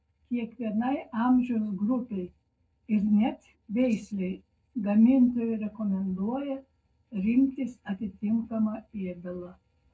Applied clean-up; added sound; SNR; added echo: neural separator model SepFormer DNS4.